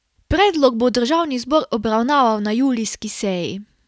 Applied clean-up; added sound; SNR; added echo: none; none; none; none.